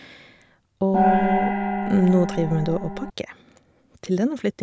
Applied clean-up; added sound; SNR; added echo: none; Gong; -1 dB; none.